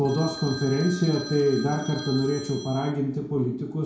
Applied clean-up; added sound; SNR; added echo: none; Telephone; 14 dB; reverberation time 0.6 s.